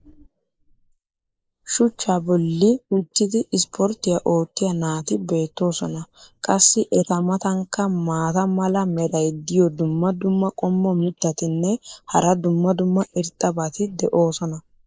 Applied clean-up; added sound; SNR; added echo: neural mask model Resemble Enhance denoiser.